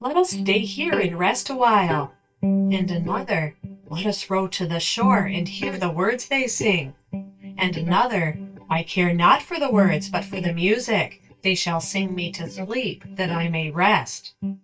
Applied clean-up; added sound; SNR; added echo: neural mask model DeepFilterNet 3.